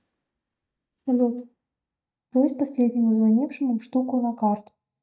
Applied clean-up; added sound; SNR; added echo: neural mask model DeepFilterNet 3.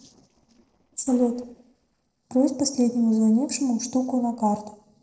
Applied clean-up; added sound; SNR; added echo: neural separator model SepFormer DNS4.